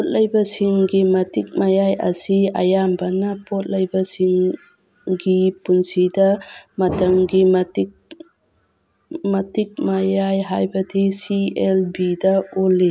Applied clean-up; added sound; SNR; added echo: none; none; none; none.